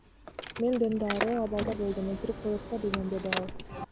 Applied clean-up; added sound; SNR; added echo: none; Car; 6 dB; none.